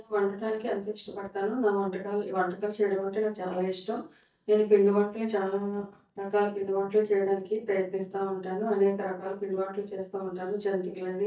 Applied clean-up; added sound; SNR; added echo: neural mask model DeepFilterNet 3.